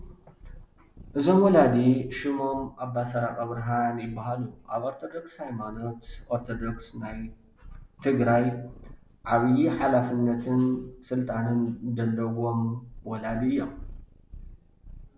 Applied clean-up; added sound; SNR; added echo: none; Purr; 20 dB; none.